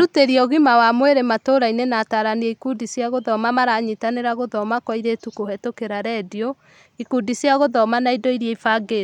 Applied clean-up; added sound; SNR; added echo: none; none; none; none.